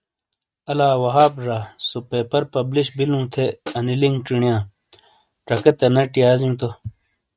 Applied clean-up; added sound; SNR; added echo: neural mask model RNNoise.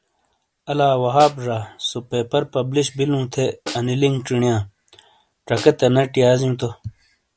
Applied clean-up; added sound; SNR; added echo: none; Snare drum; 18 dB; none.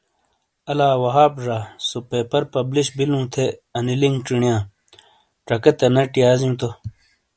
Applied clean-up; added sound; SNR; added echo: none; none; none; none.